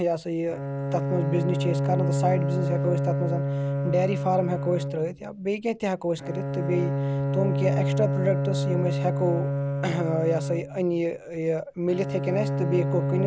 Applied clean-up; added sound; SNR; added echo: none; Bowed string instrument; 0 dB; none.